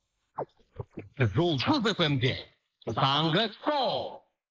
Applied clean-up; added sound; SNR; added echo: neural mask model Resemble Enhance denoiser.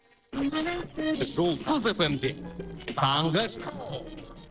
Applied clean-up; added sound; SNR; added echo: neural separator model SepFormer DNS4.